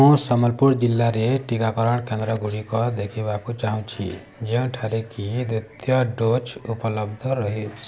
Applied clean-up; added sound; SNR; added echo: none; none; none; none.